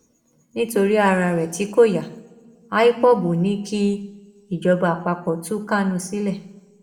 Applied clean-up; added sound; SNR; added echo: none; none; none; reverberation time 0.7 s.